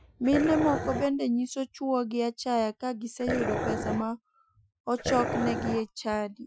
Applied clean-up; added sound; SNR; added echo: classical method Wiener filter.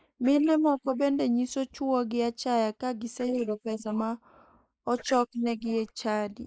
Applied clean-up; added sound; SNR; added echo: neural mask model Resemble Enhance denoiser.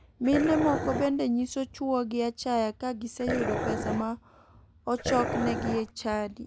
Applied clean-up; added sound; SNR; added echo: none; Dog; 3 dB; none.